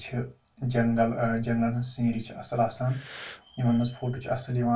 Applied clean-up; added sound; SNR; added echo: none; Breathing; 17 dB; reverberation time 0.2 s.